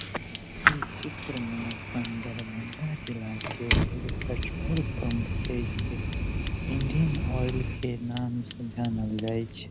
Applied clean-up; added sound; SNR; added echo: none; Fire; -2 dB; none.